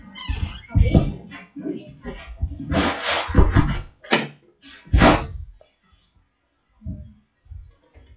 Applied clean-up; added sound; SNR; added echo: classical method WPE with log-MMSE.